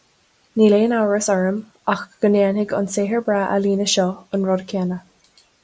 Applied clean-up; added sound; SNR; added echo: none; none; none; none.